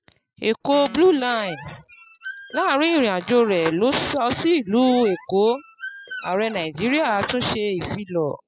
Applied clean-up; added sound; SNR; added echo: classical method spectral subtraction.